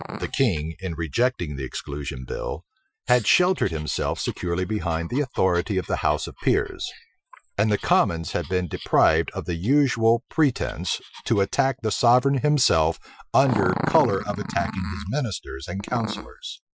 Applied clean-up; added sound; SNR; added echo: classical method Wiener filter.